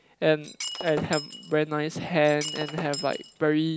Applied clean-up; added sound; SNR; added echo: none; Shatter; 11 dB; none.